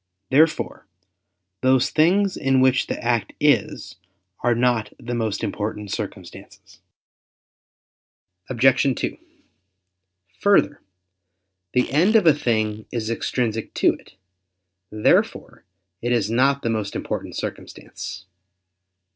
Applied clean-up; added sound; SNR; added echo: neural separator model SepFormer DNS4.